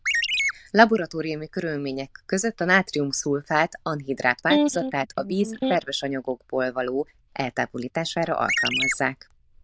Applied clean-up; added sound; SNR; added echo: neural diffusion model UNIVERSE++.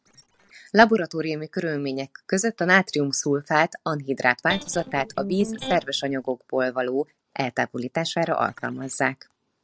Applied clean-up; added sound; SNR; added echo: neural separator model SepFormer DNS4.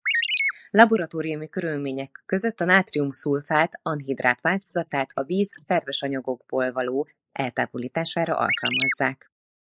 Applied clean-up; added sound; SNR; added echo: neural mask model Resemble Enhance denoiser.